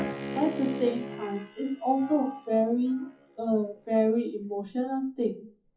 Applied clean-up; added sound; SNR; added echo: classical method WPE with log-MMSE.